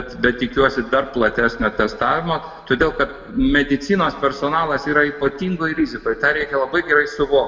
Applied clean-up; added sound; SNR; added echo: none; none; none; reverberation time 1.3 s.